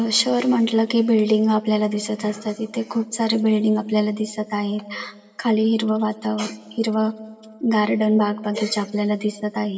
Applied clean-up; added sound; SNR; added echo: none; none; none; reverberation time 1.5 s.